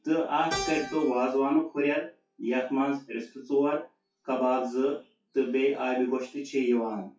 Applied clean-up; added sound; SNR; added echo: classical method WPE with log-MMSE.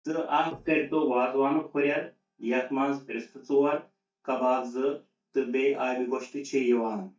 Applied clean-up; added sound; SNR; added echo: neural mask model DeepFilterNet 3.